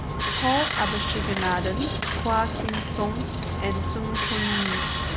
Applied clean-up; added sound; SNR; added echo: none; Sawing; -2 dB; none.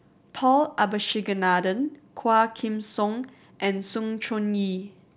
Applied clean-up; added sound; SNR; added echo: none; none; none; none.